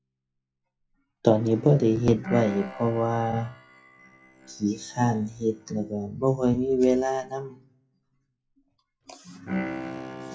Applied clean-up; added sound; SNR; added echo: classical method WPE with log-MMSE.